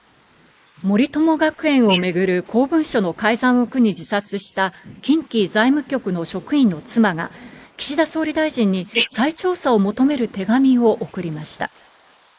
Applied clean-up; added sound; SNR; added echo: neural mask model Resemble Enhance denoiser.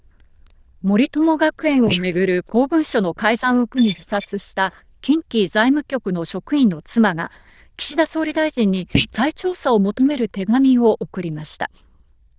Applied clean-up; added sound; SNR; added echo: neural diffusion model UNIVERSE++.